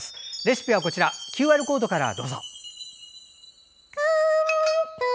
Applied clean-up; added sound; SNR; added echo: none; Chime; 15 dB; none.